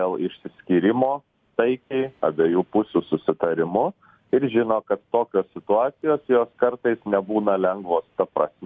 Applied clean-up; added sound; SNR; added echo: none; none; none; none.